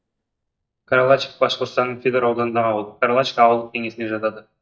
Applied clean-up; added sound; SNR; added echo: neural mask model DeepFilterNet 3.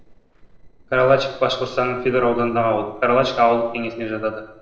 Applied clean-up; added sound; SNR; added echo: neural separator model SepFormer DNS4.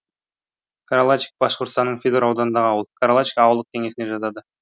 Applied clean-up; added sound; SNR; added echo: none; none; none; none.